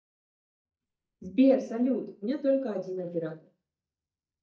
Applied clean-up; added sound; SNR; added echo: neural mask model DeepFilterNet 3.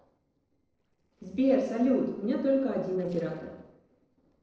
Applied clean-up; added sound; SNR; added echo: neural separator model SepFormer DNS4.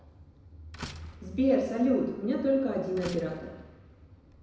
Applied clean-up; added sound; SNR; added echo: none; Slam; 19 dB; reverberation time 1.0 s.